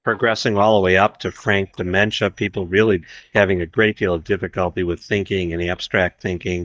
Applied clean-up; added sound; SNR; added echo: neural mask model DeepFilterNet 3.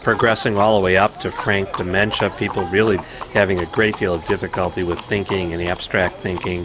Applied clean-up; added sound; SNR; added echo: none; Livestock, farm animals, working animals; 12 dB; none.